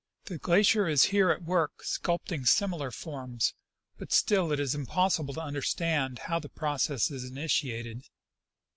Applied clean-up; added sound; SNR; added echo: none; none; none; none.